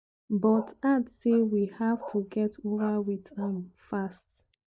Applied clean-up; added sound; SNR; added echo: neural mask model DeepFilterNet 3.